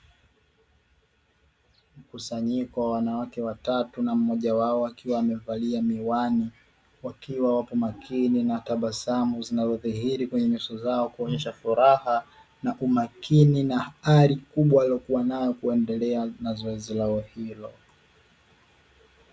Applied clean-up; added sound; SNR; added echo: none; none; none; none.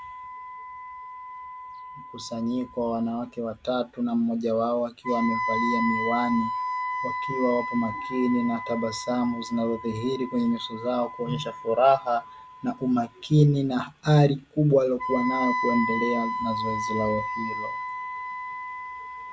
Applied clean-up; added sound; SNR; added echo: none; Wind instrument, woodwind instrument; 6 dB; none.